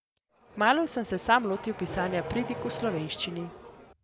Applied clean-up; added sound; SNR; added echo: none; Accelerating, revving, vroom; 11 dB; none.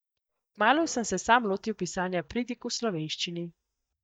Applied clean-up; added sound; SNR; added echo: neural mask model DeepFilterNet 3.